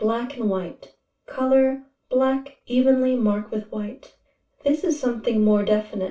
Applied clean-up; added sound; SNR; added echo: none; none; none; reverberation time 0.2 s.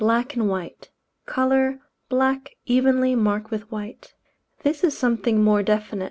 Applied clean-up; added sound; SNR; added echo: none; none; none; none.